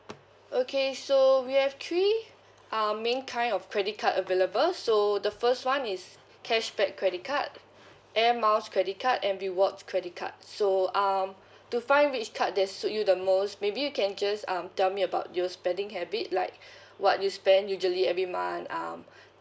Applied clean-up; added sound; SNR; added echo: none; none; none; none.